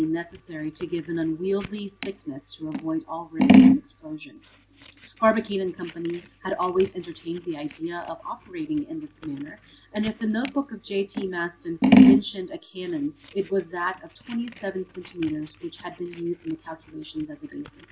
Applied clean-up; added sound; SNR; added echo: none; Scissors; -3 dB; none.